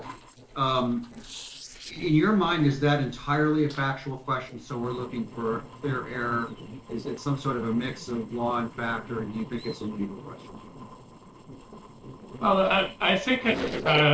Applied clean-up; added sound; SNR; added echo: neural separator model SepFormer DNS4.